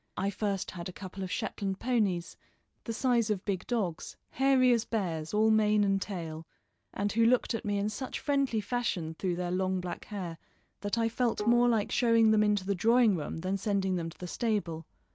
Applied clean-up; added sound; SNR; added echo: none; Bowed string instrument; 16 dB; none.